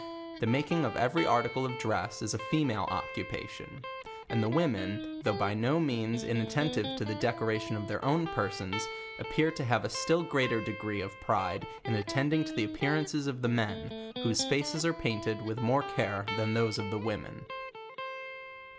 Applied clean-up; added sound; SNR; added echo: none; Electric guitar; 9 dB; none.